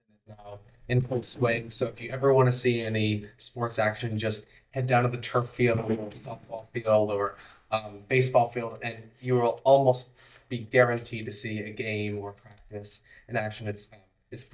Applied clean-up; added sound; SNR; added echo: neural mask model DeepFilterNet 3.